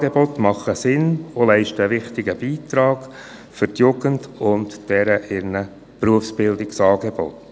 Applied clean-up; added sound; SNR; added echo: none; none; none; none.